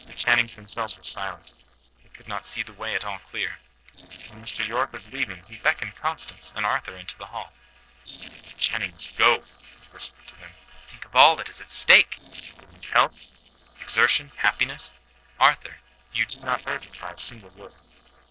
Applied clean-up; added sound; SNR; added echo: neural separator model SepFormer DNS4.